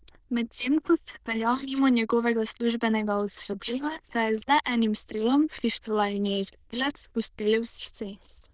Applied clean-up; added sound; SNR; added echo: neural diffusion model UNIVERSE++.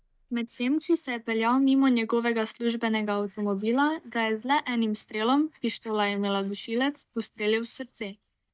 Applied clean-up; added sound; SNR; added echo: neural mask model DeepFilterNet 3.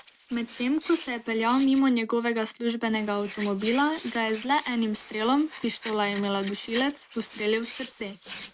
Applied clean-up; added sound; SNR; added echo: neural mask model Resemble Enhance denoiser.